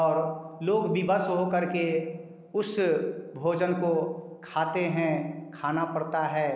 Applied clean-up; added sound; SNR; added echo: none; none; none; none.